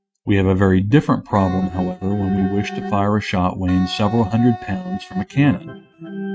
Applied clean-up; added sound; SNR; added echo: neural mask model RNNoise.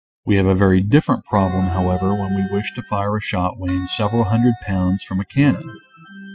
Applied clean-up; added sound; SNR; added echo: classical method spectral subtraction.